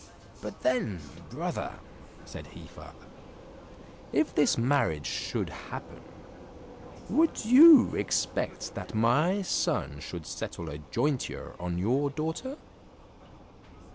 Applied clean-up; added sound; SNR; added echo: none; Vehicle; 18 dB; none.